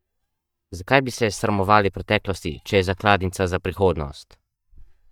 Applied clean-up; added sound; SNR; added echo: neural mask model DeepFilterNet 3.